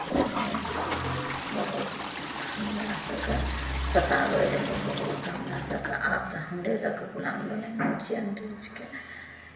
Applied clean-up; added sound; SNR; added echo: none; Toilet flush; 5 dB; reverberation time 1.3 s.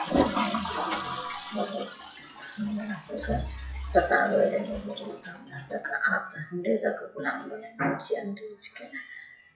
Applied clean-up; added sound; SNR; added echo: classical method WPE with log-MMSE.